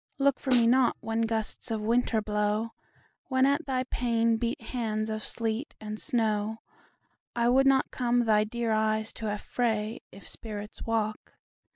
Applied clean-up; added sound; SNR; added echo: none; Snare drum; 14 dB; none.